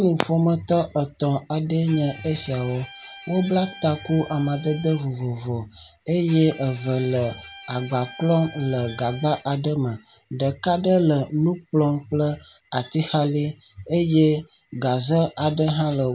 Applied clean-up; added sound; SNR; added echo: none; Bowed string instrument; 20 dB; none.